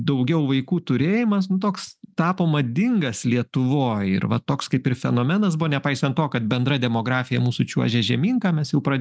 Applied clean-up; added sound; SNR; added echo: none; none; none; none.